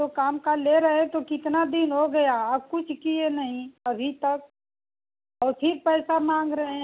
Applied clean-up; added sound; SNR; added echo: none; none; none; none.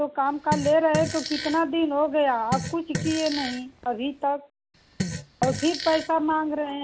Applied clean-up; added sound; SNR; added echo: none; Fart; 8 dB; none.